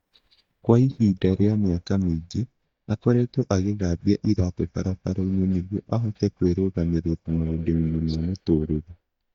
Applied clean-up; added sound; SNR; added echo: neural mask model DeepFilterNet 3.